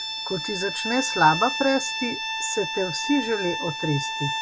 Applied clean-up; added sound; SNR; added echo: none; Bowed string instrument; 4 dB; none.